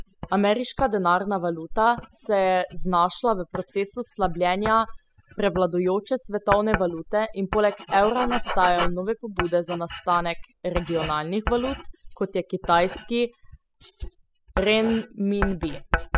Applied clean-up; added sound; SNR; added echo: classical method spectral subtraction.